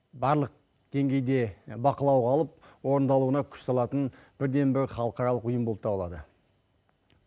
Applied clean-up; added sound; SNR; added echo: none; none; none; none.